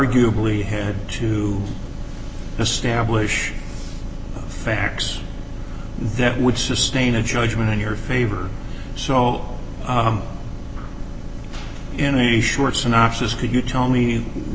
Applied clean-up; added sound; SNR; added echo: none; none; none; none.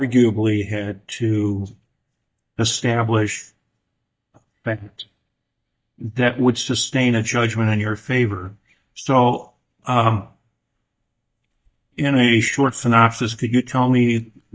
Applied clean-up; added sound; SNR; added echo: neural mask model DeepFilterNet 3.